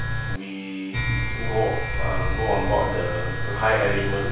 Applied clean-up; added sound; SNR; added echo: none; Domestic sounds, home sounds; -1 dB; reverberation time 0.7 s.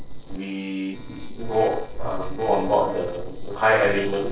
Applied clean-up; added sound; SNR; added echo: neural separator model SepFormer DNS4.